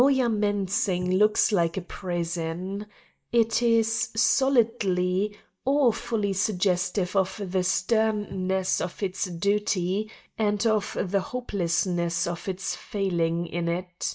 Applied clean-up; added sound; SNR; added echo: neural mask model DeepFilterNet 3.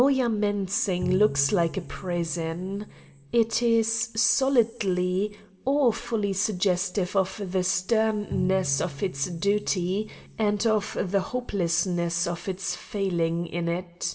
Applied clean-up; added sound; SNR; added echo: none; Bowed string instrument; 12 dB; reverberation time 0.6 s.